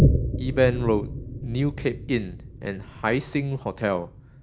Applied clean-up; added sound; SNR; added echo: none; Boom; 1 dB; none.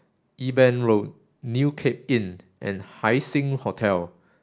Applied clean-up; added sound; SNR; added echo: none; none; none; none.